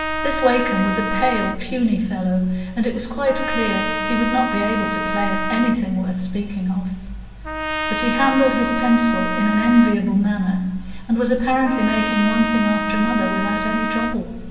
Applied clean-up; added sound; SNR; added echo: none; Trumpet; 6 dB; reverberation time 1.2 s.